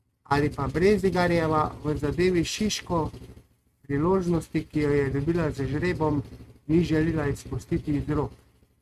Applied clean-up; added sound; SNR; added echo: neural mask model RNNoise.